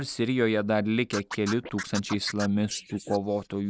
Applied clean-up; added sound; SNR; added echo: neural mask model Resemble Enhance denoiser.